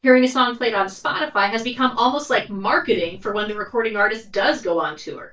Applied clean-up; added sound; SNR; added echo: neural mask model DeepFilterNet 3.